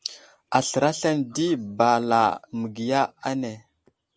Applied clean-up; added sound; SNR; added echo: none; none; none; none.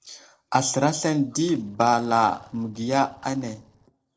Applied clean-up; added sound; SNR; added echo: neural separator model SepFormer DNS4.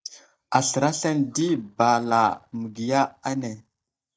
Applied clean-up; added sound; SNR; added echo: neural mask model DeepFilterNet 3.